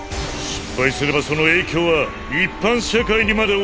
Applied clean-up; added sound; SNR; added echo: none; none; none; none.